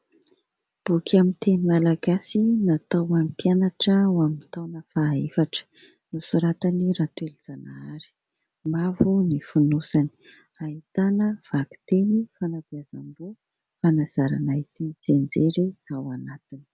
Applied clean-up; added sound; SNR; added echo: none; none; none; none.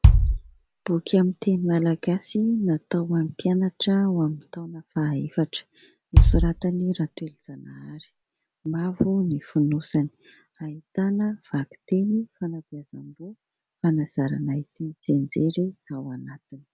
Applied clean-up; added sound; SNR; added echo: none; Bass drum; -4 dB; none.